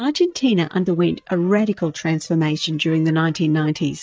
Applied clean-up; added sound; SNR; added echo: neural mask model DeepFilterNet 3.